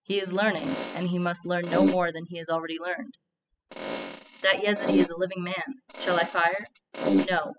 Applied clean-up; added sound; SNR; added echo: classical method spectral subtraction.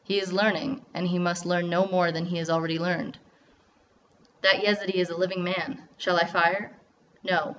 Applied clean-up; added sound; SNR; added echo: none; none; none; none.